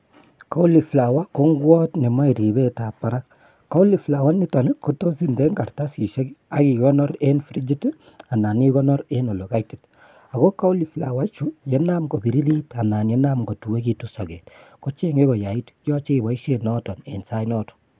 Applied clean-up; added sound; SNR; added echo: none; none; none; none.